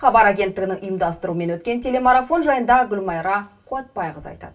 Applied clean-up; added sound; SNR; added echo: none; none; none; reverberation time 0.2 s.